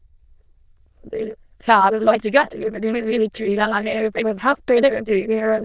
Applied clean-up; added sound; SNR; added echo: neural diffusion model UNIVERSE++.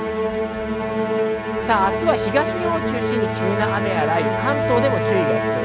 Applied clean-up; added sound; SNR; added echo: none; Musical instrument; -2 dB; none.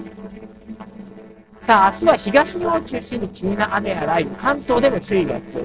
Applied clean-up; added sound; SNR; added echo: neural separator model SepFormer DNS4.